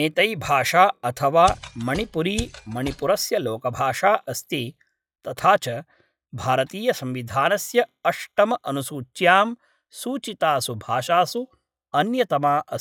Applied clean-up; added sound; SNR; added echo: classical method log-MMSE.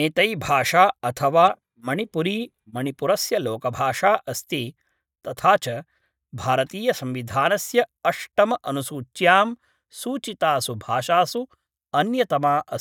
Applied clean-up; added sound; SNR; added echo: neural mask model DeepFilterNet 3.